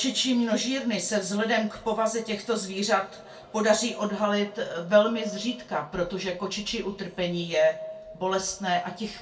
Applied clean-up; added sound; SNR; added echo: none; none; none; reverberation time 0.2 s.